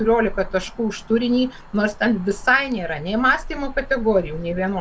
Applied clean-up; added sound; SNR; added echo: none; Cricket / Motor vehicle (road); 13 dB; none.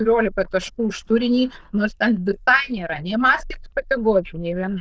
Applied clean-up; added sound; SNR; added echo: neural diffusion model UNIVERSE++.